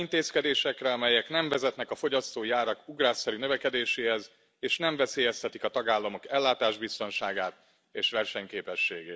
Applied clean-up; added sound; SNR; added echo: none; none; none; none.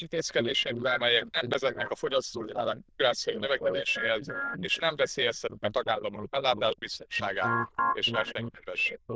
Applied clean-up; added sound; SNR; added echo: neural diffusion model UNIVERSE++.